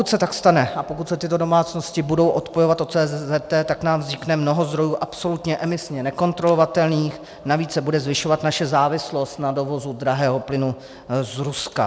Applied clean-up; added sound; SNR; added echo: none; none; none; none.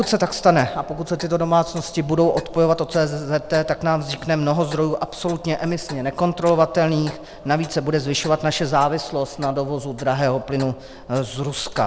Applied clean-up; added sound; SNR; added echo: none; Clock; 19 dB; none.